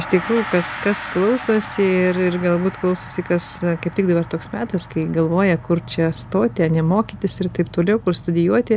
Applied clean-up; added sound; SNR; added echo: none; Gong; 16 dB; none.